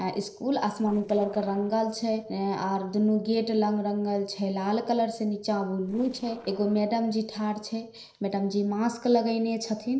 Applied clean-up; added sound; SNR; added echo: neural separator model SepFormer DNS4.